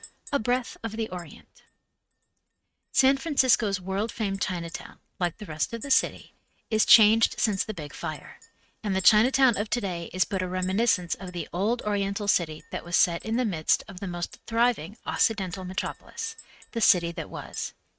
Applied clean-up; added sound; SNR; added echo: neural mask model RNNoise.